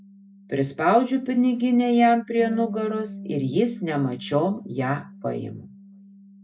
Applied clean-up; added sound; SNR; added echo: none; Bass guitar; 16 dB; reverberation time 0.2 s.